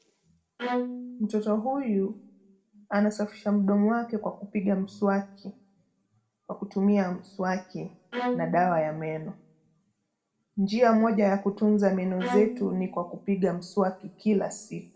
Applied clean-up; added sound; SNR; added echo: none; Bowed string instrument; 8 dB; reverberation time 0.5 s.